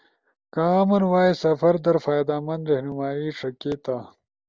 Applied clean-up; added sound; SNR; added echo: none; none; none; none.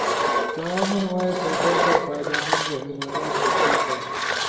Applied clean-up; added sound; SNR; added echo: none; Engine; -5 dB; reverberation time 1.5 s.